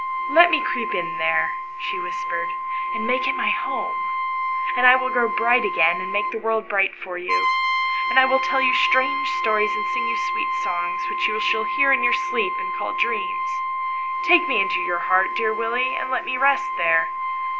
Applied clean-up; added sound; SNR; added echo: none; Brass instrument; 1 dB; none.